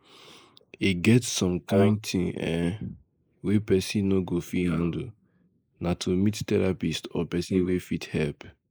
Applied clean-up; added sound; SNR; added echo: neural mask model Resemble Enhance denoiser.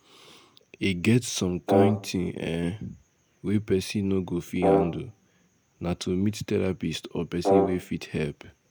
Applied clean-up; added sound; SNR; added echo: none; Brass instrument; -2 dB; none.